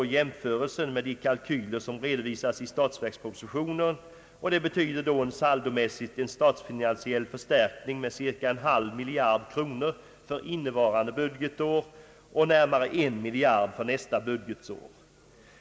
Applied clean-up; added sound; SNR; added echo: none; none; none; none.